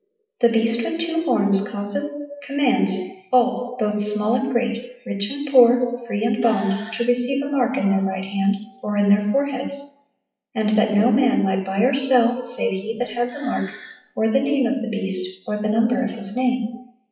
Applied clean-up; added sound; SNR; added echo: classical method WPE with log-MMSE.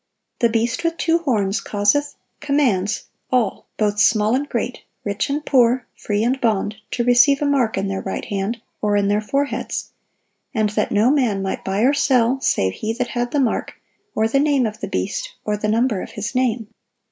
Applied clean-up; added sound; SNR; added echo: none; none; none; none.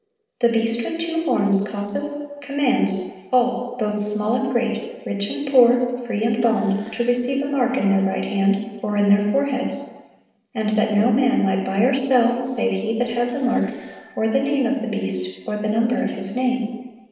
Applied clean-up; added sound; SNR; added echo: neural separator model SepFormer DNS4.